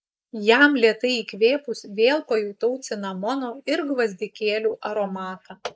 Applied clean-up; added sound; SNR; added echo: neural mask model Resemble Enhance denoiser.